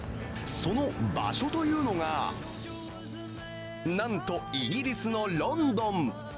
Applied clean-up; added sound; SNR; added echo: none; none; none; none.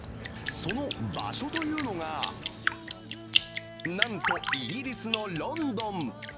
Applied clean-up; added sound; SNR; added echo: none; Drip; -2 dB; none.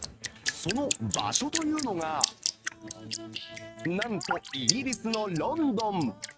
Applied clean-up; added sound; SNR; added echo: neural mask model RNNoise.